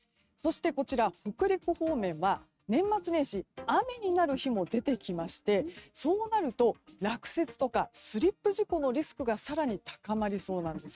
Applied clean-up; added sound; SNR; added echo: neural mask model RNNoise.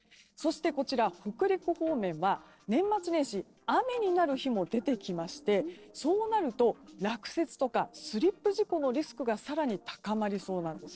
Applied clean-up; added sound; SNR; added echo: neural separator model SepFormer DNS4.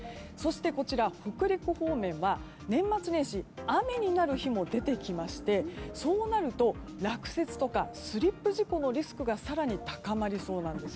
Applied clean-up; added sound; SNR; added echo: none; Motor vehicle (road) / Engine; 17 dB; none.